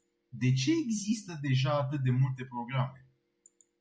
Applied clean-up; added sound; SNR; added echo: none; none; none; none.